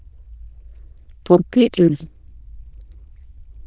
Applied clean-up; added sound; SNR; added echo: neural diffusion model UNIVERSE++.